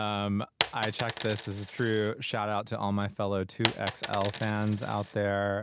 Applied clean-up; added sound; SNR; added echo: none; Coin (dropping); 2 dB; none.